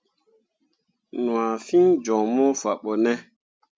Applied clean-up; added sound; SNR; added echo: none; none; none; none.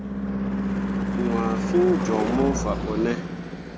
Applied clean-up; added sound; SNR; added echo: none; Car passing by / Engine / Truck; 0 dB; none.